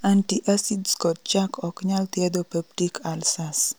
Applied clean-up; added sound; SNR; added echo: none; none; none; none.